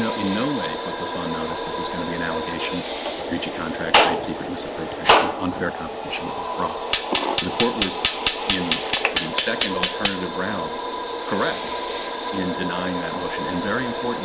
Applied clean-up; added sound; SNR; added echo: none; Fire; -4 dB; none.